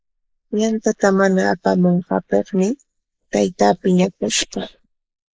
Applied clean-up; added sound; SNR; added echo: neural mask model Resemble Enhance denoiser.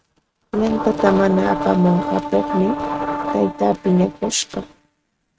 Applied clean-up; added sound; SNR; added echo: neural mask model RNNoise.